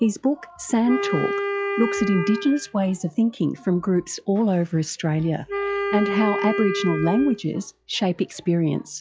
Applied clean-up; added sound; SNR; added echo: classical method log-MMSE.